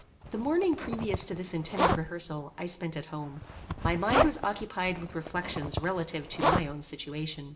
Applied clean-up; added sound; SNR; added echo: none; Zipper (clothing); 1 dB; reverberation time 2.4 s.